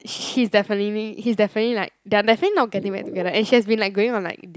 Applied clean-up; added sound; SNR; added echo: neural mask model Resemble Enhance denoiser.